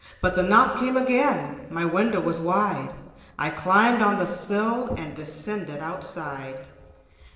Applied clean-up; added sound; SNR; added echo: neural separator model SepFormer DNS4.